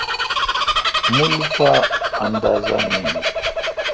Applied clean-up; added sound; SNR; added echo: none; Bird vocalization, bird call, bird song; -2 dB; none.